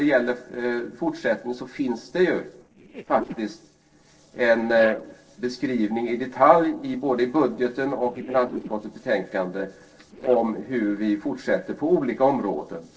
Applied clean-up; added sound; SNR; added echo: neural separator model SepFormer DNS4.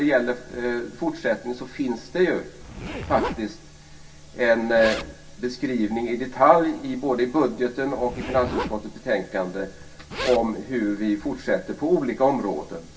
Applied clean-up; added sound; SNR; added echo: none; Zipper (clothing); 14 dB; reverberation time 0.2 s.